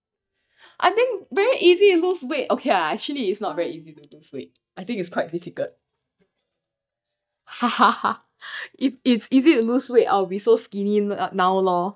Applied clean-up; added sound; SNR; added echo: neural mask model DeepFilterNet 3.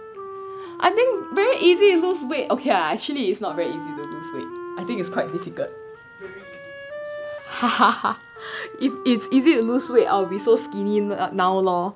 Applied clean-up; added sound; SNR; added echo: none; Wind instrument, woodwind instrument; 14 dB; none.